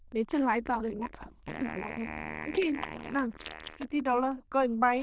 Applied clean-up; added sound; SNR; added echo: neural diffusion model UNIVERSE++.